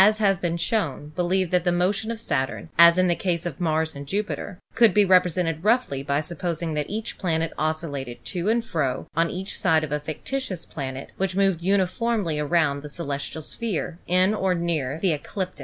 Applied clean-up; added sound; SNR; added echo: none; none; none; none.